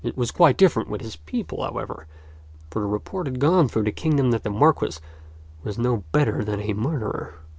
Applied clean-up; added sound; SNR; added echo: none; none; none; none.